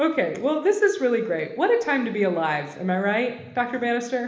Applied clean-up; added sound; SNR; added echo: none; none; none; reverberation time 1.0 s.